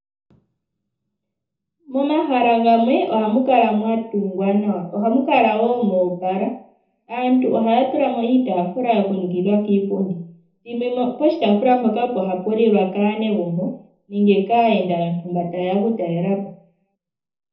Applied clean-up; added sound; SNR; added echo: none; none; none; reverberation time 0.5 s.